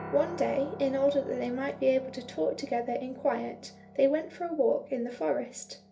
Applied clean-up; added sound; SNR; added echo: none; Piano; 16 dB; reverberation time 0.3 s.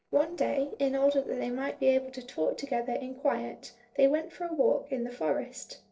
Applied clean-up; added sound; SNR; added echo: neural separator model SepFormer DNS4.